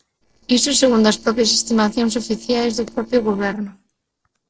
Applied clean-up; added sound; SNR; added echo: neural separator model SepFormer DNS4.